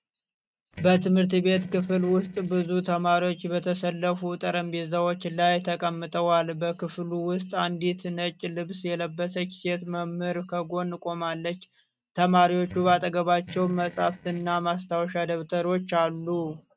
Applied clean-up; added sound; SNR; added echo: neural mask model RNNoise.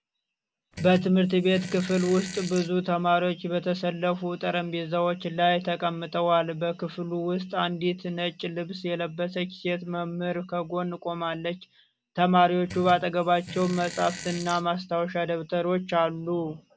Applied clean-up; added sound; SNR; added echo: none; Fart; 14 dB; none.